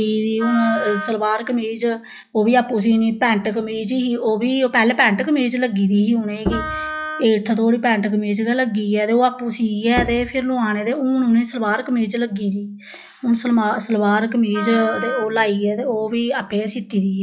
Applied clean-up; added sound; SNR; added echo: classical method log-MMSE.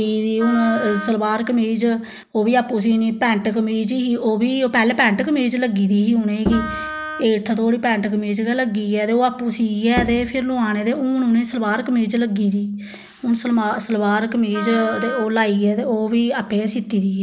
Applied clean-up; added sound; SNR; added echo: none; Bowed string instrument + Wind instrument, woodwind instrument; 10 dB; none.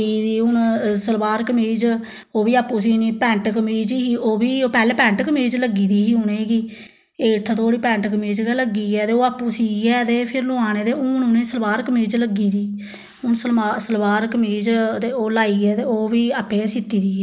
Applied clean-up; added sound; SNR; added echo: none; none; none; none.